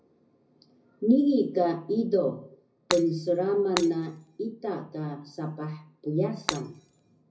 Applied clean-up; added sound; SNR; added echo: none; Shatter; 9 dB; reverberation time 0.4 s.